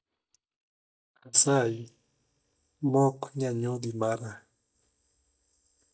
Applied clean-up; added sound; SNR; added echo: neural mask model DeepFilterNet 3.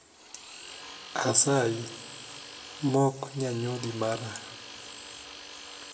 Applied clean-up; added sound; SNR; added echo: none; Tools; 15 dB; reverberation time 0.8 s.